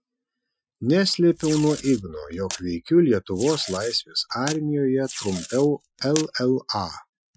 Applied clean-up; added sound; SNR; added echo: classical method Wiener filter.